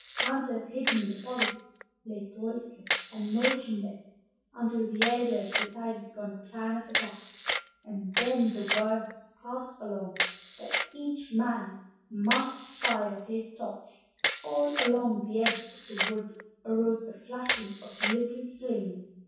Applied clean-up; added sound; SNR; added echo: none; Camera; 0 dB; reverberation time 0.7 s.